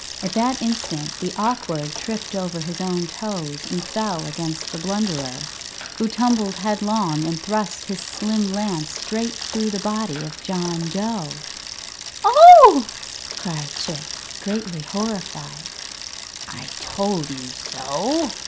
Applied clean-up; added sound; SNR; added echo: none; Bicycle; 11 dB; none.